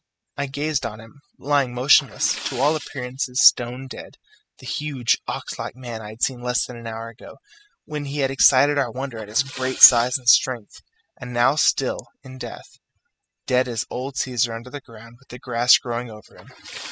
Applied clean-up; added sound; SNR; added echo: classical method spectral subtraction.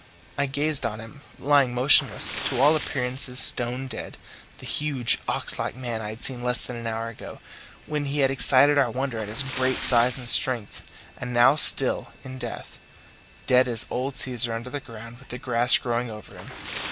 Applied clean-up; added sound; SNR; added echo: none; Splash, splatter; 17 dB; none.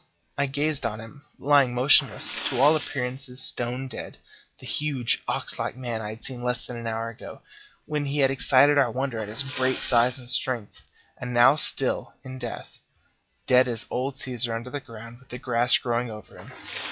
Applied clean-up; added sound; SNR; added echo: classical method log-MMSE.